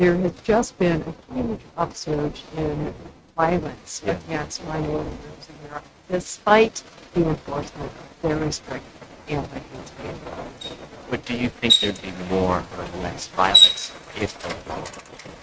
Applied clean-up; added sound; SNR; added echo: neural mask model RNNoise.